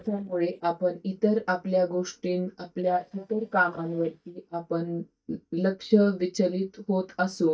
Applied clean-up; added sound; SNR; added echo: neural mask model DeepFilterNet 3.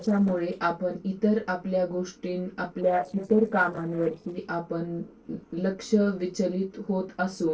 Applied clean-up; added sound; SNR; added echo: neural separator model SepFormer DNS4.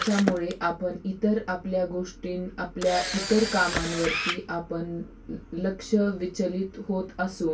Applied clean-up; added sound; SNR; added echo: none; Camera; 8 dB; reverberation time 0.2 s.